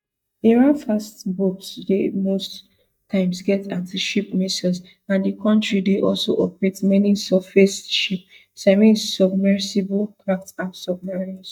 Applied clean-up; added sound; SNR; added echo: neural mask model DeepFilterNet 3.